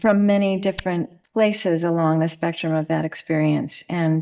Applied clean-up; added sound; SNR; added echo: neural mask model DeepFilterNet 3.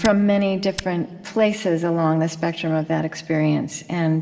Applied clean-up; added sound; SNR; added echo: none; Tick; 15 dB; reverberation time 1.8 s.